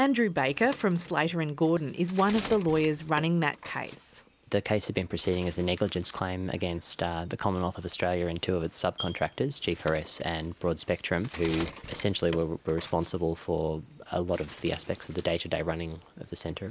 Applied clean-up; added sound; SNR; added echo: none; Bird; 17 dB; none.